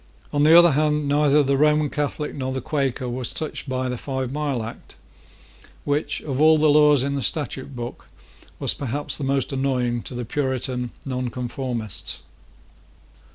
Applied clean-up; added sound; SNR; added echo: none; none; none; none.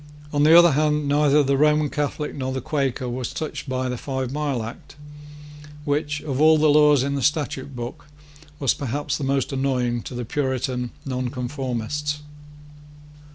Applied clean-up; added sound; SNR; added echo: none; Bass guitar; 20 dB; none.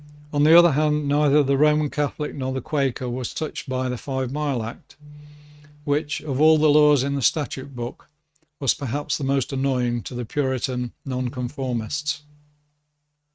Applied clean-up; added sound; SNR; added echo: neural mask model RNNoise.